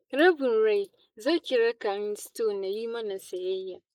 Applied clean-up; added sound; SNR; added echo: neural mask model Resemble Enhance denoiser.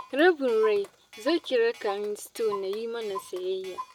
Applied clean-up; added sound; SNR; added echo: none; Clock; 16 dB; none.